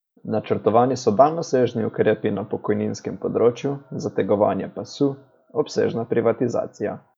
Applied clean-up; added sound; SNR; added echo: none; none; none; none.